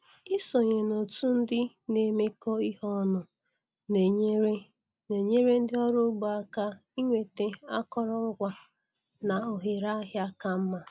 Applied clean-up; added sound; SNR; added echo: none; none; none; none.